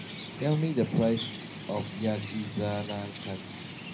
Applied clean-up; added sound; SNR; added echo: none; Chirp, tweet; 5 dB; reverberation time 0.5 s.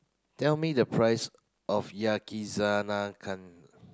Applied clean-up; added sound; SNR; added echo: none; none; none; none.